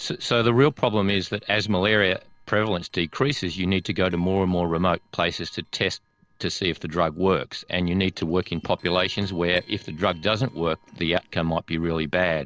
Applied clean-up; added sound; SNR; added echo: neural separator model SepFormer DNS4.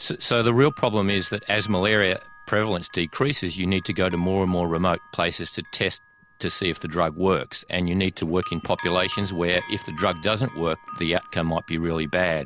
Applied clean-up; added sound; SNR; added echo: none; Bell; 18 dB; none.